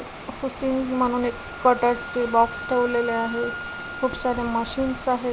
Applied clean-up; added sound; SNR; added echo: none; Wind instrument, woodwind instrument; 13 dB; none.